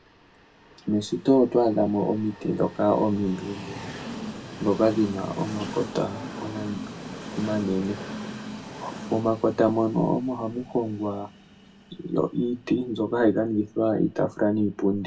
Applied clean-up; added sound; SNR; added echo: none; Train; 13 dB; reverberation time 0.2 s.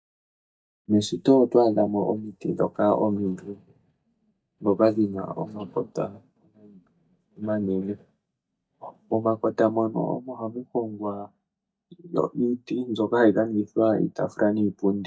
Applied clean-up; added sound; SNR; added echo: neural mask model DeepFilterNet 3.